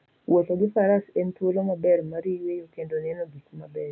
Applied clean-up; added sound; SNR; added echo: none; none; none; none.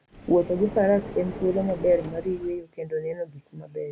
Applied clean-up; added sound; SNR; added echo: none; Car; 12 dB; none.